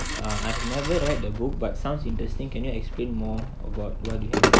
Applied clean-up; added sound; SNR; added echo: none; Telephone + Purr; -4 dB; none.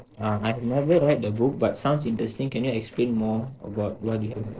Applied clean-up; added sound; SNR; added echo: neural separator model SepFormer DNS4.